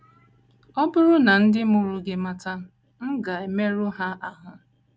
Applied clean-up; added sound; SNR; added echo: none; none; none; none.